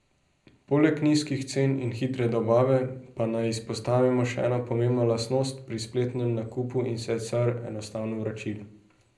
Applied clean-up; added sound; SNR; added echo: none; none; none; reverberation time 0.4 s.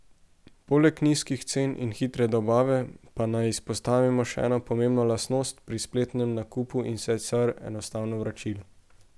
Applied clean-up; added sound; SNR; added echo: none; none; none; none.